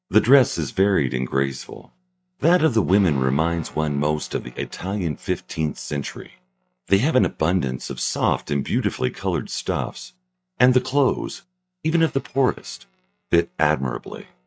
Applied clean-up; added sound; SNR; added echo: neural mask model RNNoise.